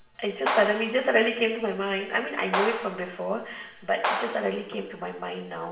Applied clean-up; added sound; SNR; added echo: none; Clapping; 6 dB; reverberation time 0.7 s.